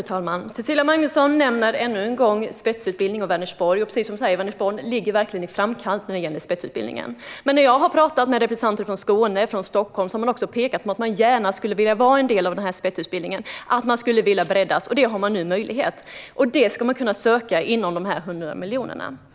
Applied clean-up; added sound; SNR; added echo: none; none; none; none.